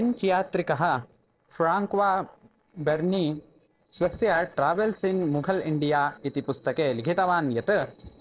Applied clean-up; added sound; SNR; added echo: neural separator model SepFormer DNS4.